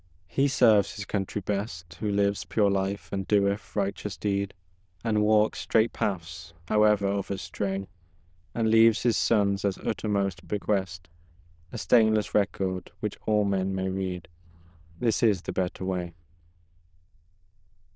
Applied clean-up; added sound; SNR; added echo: neural diffusion model UNIVERSE++.